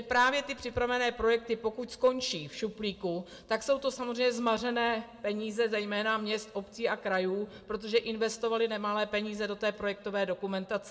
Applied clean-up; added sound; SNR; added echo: none; none; none; reverberation time 2.4 s.